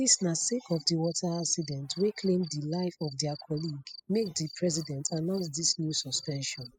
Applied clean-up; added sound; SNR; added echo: classical method spectral subtraction.